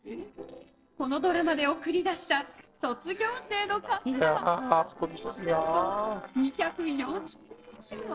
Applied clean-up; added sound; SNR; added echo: neural separator model SepFormer DNS4.